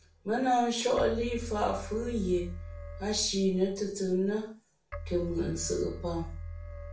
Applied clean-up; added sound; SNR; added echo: none; Keyboard (musical); 11 dB; reverberation time 0.4 s.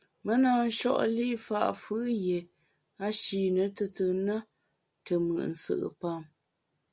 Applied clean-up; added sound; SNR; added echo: none; none; none; none.